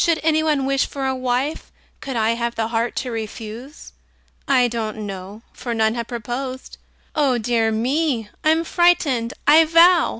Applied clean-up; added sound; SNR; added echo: none; none; none; none.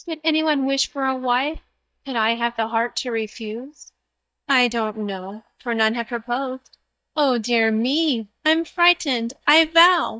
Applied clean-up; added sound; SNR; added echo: neural mask model DeepFilterNet 3.